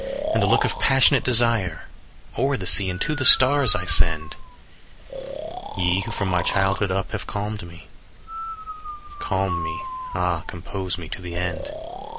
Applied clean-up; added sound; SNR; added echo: none; Breathing; 11 dB; none.